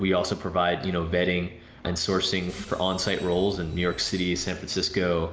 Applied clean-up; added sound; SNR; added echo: none; Bus; 18 dB; none.